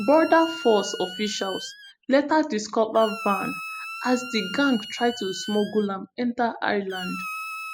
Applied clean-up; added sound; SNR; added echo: classical method spectral subtraction.